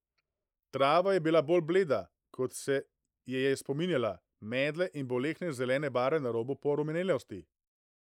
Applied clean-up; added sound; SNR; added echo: neural mask model Resemble Enhance denoiser.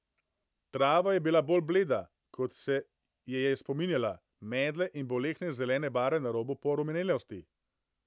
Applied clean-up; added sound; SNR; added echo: none; Bowed string instrument; 17 dB; none.